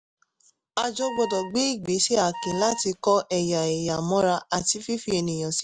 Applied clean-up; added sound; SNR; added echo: none; Wind instrument, woodwind instrument; 12 dB; none.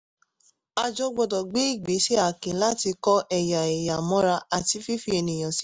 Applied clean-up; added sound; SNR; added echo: none; none; none; none.